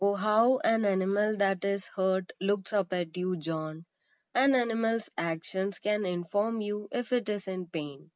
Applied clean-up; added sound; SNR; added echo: none; none; none; none.